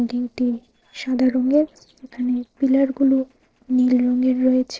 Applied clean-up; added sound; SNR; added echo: neural separator model SepFormer DNS4.